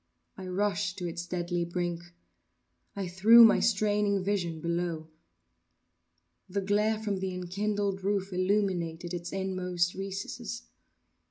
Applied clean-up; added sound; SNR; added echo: none; none; none; none.